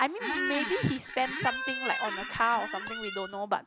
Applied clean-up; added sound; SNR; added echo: none; Squeak; 3 dB; none.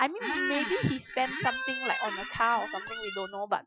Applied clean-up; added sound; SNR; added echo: classical method Wiener filter.